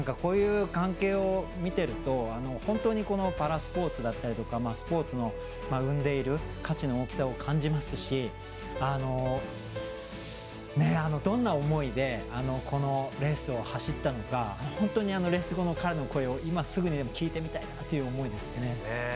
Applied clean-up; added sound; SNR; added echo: none; Piano; 17 dB; none.